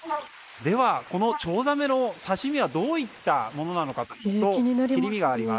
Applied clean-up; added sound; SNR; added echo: neural mask model Resemble Enhance denoiser.